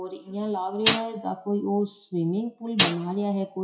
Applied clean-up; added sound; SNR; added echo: classical method WPE with log-MMSE.